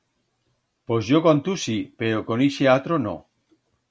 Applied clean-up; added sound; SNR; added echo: none; none; none; none.